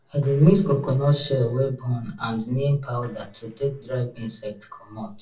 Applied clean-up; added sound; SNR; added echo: neural separator model SepFormer DNS4.